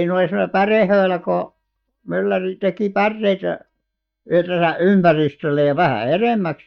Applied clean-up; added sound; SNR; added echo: neural mask model DeepFilterNet 3.